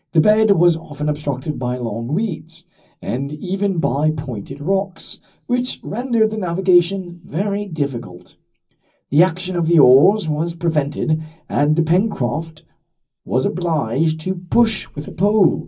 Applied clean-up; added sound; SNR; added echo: none; none; none; reverberation time 0.4 s.